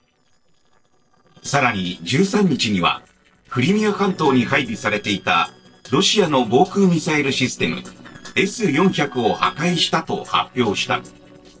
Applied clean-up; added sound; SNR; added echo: neural separator model SepFormer DNS4.